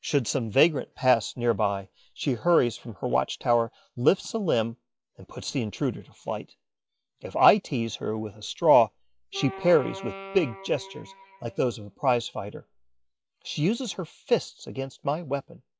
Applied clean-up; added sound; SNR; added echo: classical method log-MMSE.